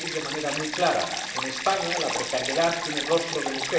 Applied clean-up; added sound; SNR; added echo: none; Stream; 3 dB; reverberation time 1.2 s.